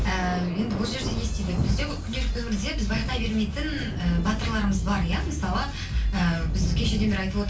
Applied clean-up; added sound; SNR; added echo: none; Thunder; 7 dB; reverberation time 0.3 s.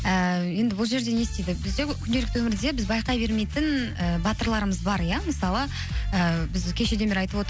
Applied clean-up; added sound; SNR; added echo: none; none; none; none.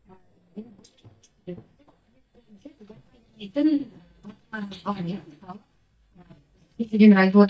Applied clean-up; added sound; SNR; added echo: neural mask model DeepFilterNet 3.